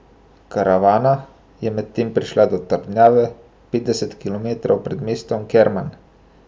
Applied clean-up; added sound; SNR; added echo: none; none; none; none.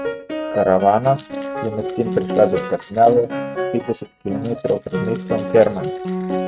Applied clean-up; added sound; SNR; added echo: neural mask model RNNoise.